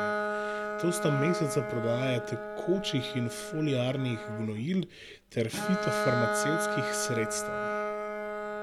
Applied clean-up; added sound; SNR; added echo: none; Bowed string instrument; 2 dB; none.